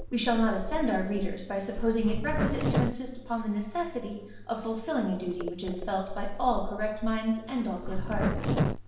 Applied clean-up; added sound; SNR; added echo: none; Zipper (clothing); 2 dB; reverberation time 0.9 s.